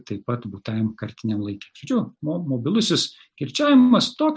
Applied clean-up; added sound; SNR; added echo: none; none; none; none.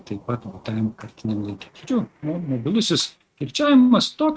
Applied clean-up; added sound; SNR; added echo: neural mask model RNNoise.